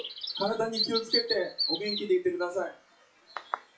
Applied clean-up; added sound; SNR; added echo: classical method WPE with log-MMSE.